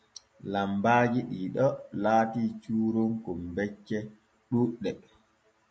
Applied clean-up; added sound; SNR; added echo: none; none; none; none.